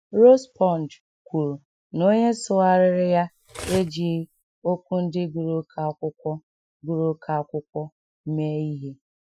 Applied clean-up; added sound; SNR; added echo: classical method Wiener filter.